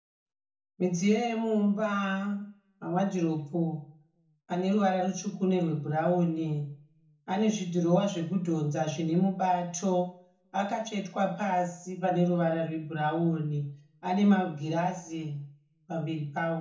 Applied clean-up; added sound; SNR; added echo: none; none; none; reverberation time 0.6 s.